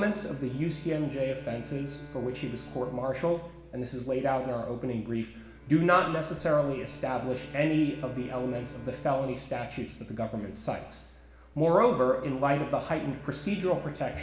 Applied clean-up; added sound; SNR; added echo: none; Bowed string instrument; 18 dB; reverberation time 1.0 s.